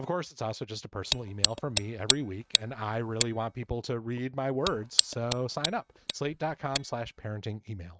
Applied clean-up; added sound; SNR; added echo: neural mask model RNNoise.